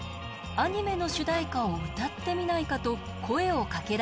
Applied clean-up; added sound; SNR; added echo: none; none; none; none.